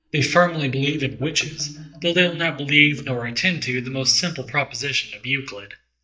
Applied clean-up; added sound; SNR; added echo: neural mask model DeepFilterNet 3.